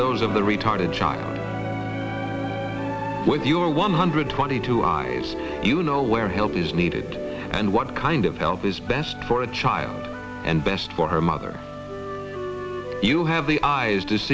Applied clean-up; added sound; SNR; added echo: none; none; none; none.